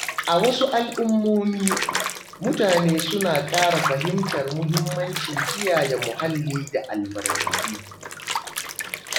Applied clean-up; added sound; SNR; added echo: none; Bathtub (filling or washing) / Water; 5 dB; none.